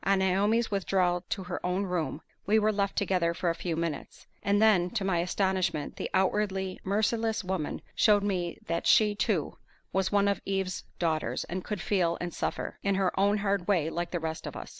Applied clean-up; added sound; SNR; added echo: none; none; none; none.